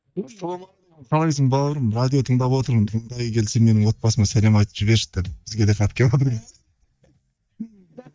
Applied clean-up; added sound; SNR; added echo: neural mask model DeepFilterNet 3.